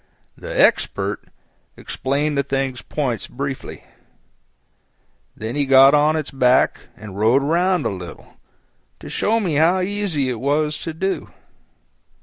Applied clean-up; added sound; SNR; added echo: none; none; none; none.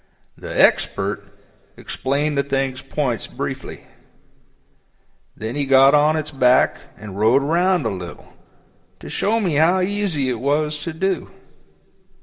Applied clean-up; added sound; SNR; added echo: none; none; none; reverberation time 0.7 s.